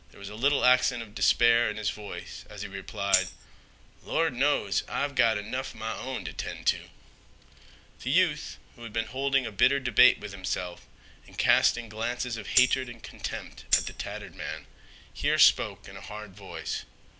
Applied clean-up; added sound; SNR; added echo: none; Tambourine; 0 dB; none.